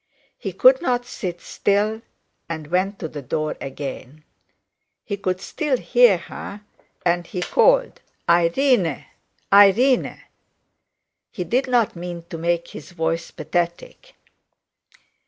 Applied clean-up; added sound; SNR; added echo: none; none; none; none.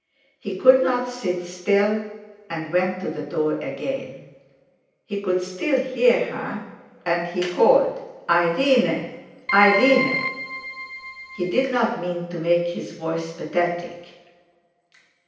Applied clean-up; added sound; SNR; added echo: none; Keyboard (musical); 5 dB; reverberation time 0.9 s.